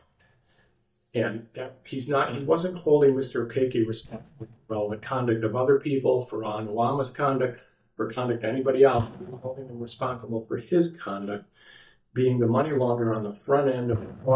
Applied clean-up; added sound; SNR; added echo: neural mask model DeepFilterNet 3.